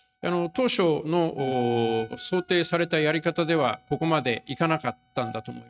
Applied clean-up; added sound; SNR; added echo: neural mask model RNNoise.